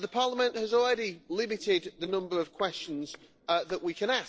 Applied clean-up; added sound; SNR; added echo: neural separator model SepFormer DNS4.